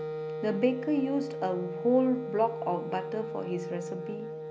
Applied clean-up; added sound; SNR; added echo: none; Wind instrument, woodwind instrument; 6 dB; none.